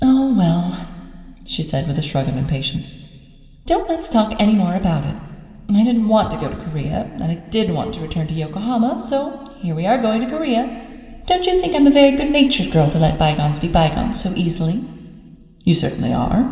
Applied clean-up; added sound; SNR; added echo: none; none; none; reverberation time 2.9 s.